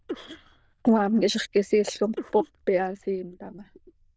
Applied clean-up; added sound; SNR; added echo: neural diffusion model UNIVERSE++.